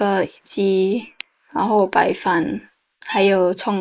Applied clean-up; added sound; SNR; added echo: neural mask model Resemble Enhance denoiser.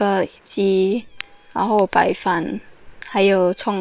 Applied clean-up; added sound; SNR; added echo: neural separator model SepFormer WHAM!.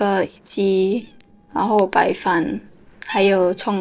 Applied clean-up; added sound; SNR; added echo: neural separator model SepFormer DNS4.